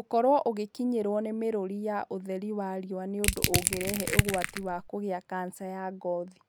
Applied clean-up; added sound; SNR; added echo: none; Crushing; -2 dB; none.